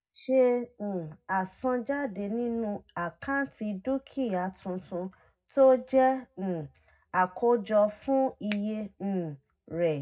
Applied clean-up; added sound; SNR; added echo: none; Finger snapping; 14 dB; reverberation time 0.3 s.